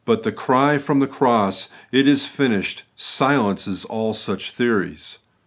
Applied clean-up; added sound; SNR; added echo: none; none; none; none.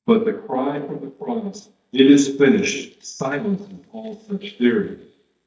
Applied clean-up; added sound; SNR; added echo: neural mask model DeepFilterNet 3.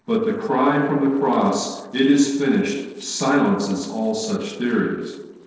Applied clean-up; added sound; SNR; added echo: neural separator model SepFormer DNS4.